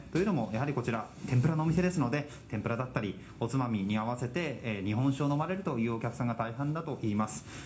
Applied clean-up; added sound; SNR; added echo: none; none; none; reverberation time 0.4 s.